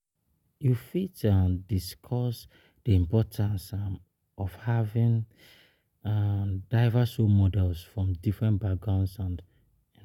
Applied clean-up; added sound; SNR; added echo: none; none; none; none.